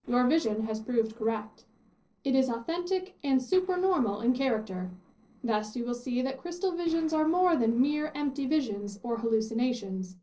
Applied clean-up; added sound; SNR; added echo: neural separator model SepFormer DNS4.